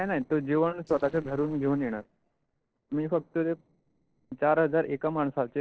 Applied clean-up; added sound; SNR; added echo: neural separator model SepFormer DNS4.